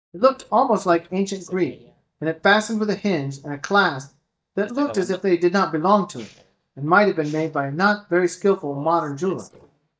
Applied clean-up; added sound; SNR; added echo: neural mask model DeepFilterNet 3.